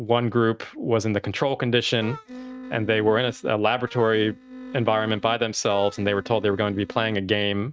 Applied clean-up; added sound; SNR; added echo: neural mask model RNNoise.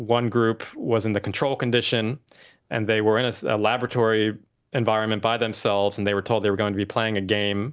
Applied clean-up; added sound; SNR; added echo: none; none; none; none.